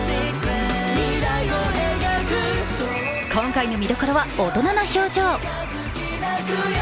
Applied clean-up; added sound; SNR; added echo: none; Bird; 15 dB; none.